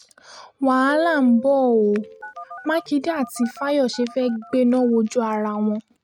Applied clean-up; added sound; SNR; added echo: neural mask model RNNoise.